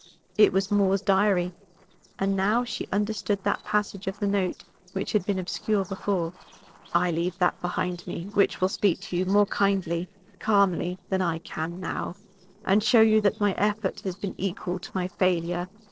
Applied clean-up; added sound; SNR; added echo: neural separator model SepFormer DNS4.